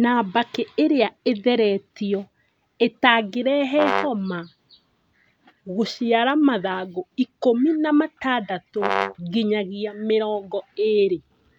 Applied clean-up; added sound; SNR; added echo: none; Brass instrument; 5 dB; none.